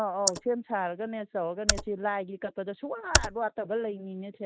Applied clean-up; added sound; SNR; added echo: neural mask model Resemble Enhance denoiser.